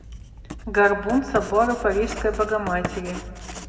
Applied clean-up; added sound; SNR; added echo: none; Writing; 11 dB; reverberation time 1.8 s.